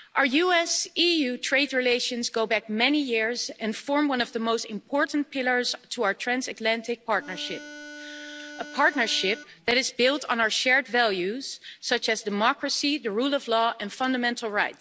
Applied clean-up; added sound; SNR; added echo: none; Harmonica; 15 dB; none.